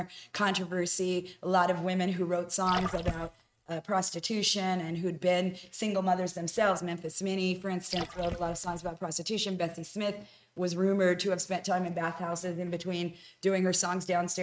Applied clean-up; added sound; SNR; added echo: neural mask model RNNoise.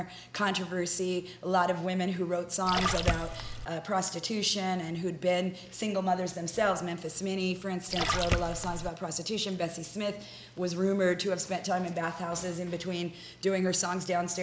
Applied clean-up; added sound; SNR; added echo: none; Splash, splatter; 0 dB; none.